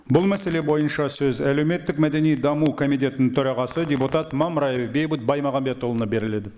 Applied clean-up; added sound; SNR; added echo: neural mask model Resemble Enhance denoiser.